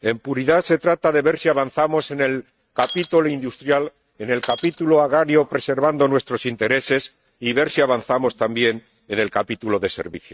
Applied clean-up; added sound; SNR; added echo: neural mask model RNNoise.